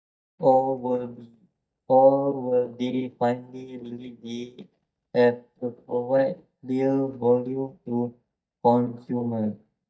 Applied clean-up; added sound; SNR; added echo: neural mask model DeepFilterNet 3.